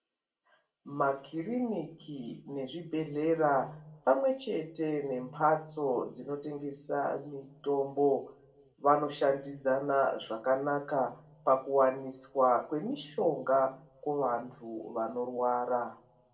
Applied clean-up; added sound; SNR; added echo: none; none; none; reverberation time 0.2 s.